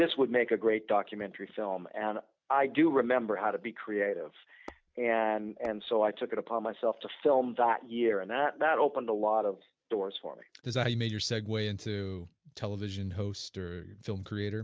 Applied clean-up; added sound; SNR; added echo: none; Tap / Hammer; 20 dB; none.